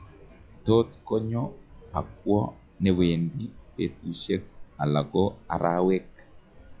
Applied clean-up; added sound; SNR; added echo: classical method log-MMSE.